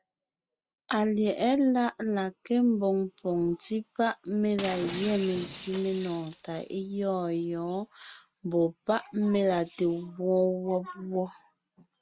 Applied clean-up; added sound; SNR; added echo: none; Shatter; 14 dB; none.